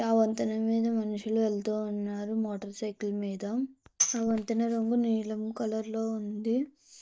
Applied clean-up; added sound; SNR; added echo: neural mask model DeepFilterNet 3.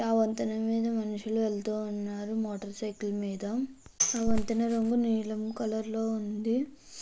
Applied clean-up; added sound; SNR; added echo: none; Tambourine; 6 dB; none.